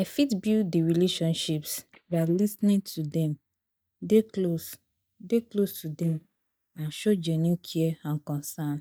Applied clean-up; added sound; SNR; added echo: neural mask model DeepFilterNet 3.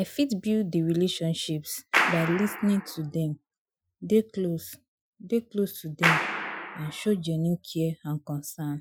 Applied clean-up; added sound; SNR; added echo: classical method Wiener filter.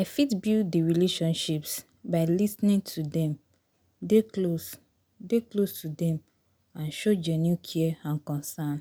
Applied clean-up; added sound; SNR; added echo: none; none; none; none.